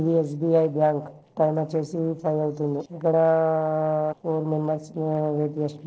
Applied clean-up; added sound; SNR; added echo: neural separator model SepFormer DNS4.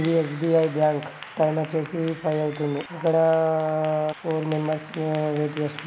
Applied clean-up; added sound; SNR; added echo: none; Applause / Clapping; 18 dB; none.